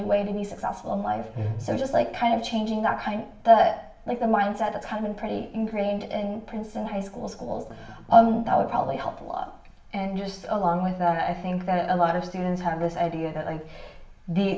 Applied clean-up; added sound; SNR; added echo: none; Strum; 20 dB; reverberation time 0.6 s.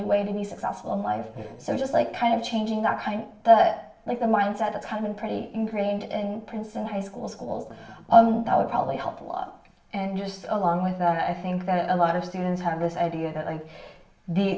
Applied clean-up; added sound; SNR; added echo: neural separator model SepFormer DNS4.